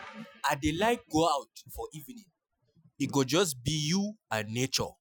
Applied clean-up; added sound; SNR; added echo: classical method Wiener filter.